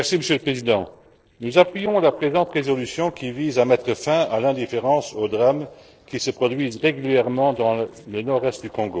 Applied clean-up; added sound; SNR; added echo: neural separator model SepFormer DNS4.